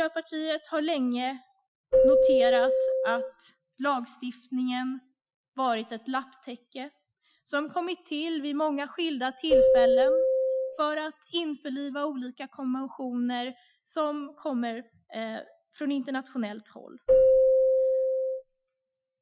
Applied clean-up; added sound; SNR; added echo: classical method Wiener filter.